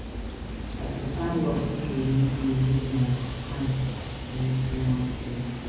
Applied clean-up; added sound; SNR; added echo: none; Train; 6 dB; reverberation time 1.3 s.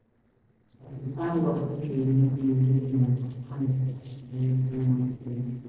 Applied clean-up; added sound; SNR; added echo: neural separator model SepFormer DNS4.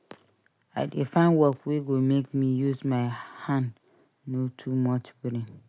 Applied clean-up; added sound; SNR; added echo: none; none; none; none.